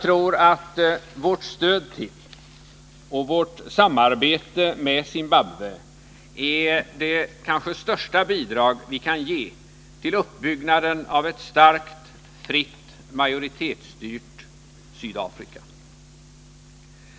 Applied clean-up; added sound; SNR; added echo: none; none; none; none.